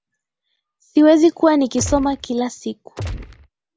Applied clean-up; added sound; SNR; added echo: none; Gunshot, gunfire; 10 dB; none.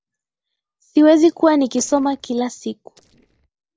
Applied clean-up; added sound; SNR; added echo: neural separator model SepFormer DNS4.